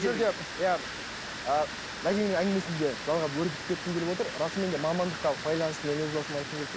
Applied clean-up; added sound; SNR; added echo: none; Water; 8 dB; none.